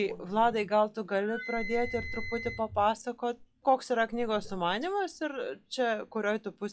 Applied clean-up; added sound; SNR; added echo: classical method log-MMSE.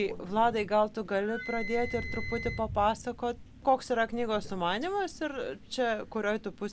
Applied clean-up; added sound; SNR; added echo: none; Crow + Wind instrument, woodwind instrument; 10 dB; none.